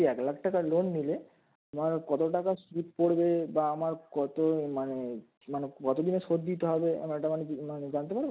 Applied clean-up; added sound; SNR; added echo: none; none; none; none.